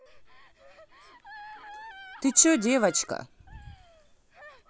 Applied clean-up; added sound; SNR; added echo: none; Gasp; 19 dB; none.